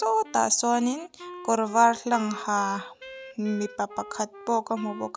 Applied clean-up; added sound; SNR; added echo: none; Wind instrument, woodwind instrument; 17 dB; none.